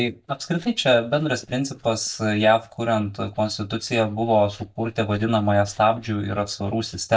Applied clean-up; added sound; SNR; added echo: neural mask model DeepFilterNet 3.